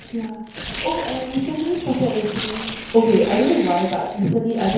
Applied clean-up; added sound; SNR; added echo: none; Tearing; 13 dB; reverberation time 1.0 s.